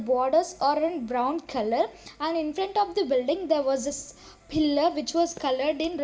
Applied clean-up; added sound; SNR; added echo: none; none; none; reverberation time 0.6 s.